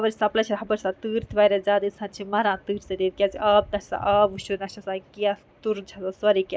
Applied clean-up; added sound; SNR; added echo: none; none; none; none.